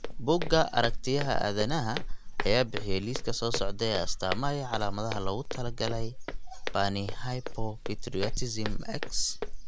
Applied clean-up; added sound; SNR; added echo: none; Walk, footsteps; -1 dB; none.